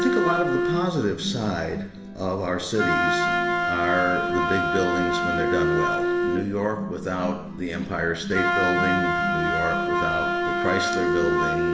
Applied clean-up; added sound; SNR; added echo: none; Wind instrument, woodwind instrument; -2 dB; reverberation time 0.9 s.